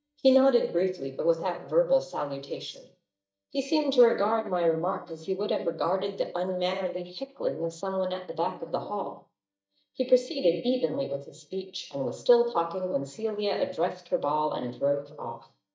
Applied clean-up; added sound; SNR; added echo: neural mask model DeepFilterNet 3.